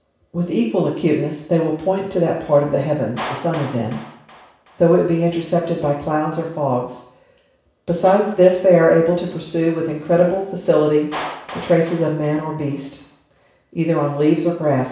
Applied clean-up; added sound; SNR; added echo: none; Clapping; 20 dB; reverberation time 0.7 s.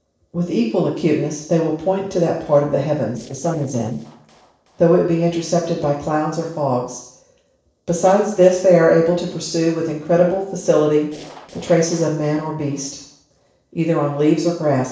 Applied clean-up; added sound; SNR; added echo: neural separator model SepFormer DNS4.